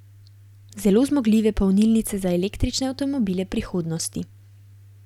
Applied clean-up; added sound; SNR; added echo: none; none; none; none.